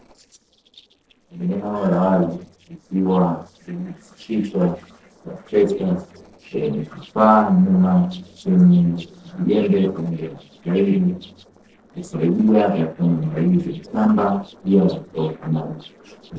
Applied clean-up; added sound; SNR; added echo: neural separator model SepFormer DNS4.